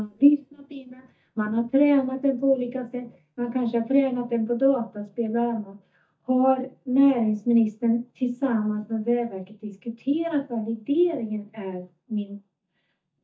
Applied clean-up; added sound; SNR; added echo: neural mask model DeepFilterNet 3.